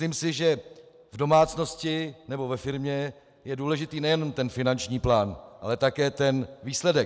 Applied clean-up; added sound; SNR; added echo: none; none; none; none.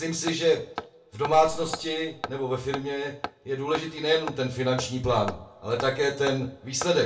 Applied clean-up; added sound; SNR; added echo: none; Hammer; 13 dB; reverberation time 0.3 s.